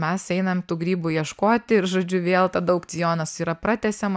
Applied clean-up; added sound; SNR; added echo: none; none; none; none.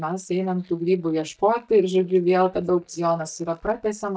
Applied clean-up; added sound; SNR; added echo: neural mask model DeepFilterNet 3.